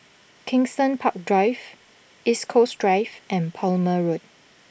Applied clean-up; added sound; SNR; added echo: none; none; none; none.